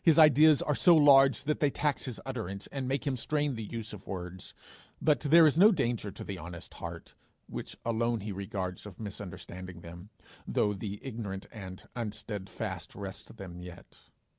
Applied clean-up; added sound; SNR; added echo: none; none; none; none.